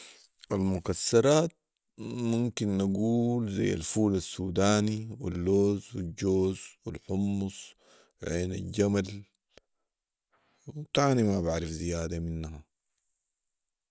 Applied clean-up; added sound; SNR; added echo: none; none; none; none.